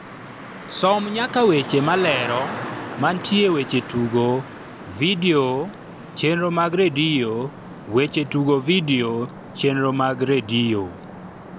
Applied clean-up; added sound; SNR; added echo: none; Traffic noise, roadway noise; 13 dB; none.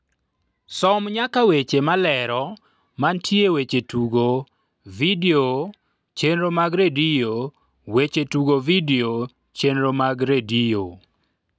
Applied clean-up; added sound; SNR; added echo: none; none; none; none.